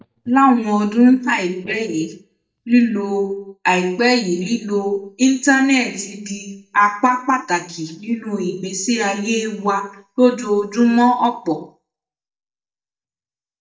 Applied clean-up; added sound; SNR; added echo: neural mask model DeepFilterNet 3.